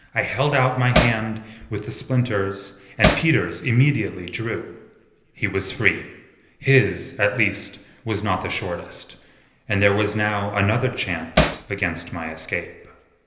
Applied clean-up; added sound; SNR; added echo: none; Hammer; -2 dB; reverberation time 1.4 s.